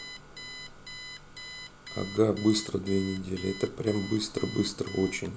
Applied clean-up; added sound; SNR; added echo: none; Alarm; 14 dB; none.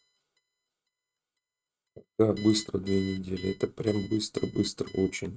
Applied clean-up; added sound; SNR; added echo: neural mask model RNNoise.